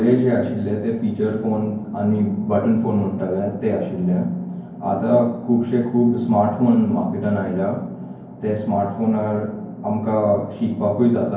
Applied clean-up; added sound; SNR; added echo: none; none; none; reverberation time 0.9 s.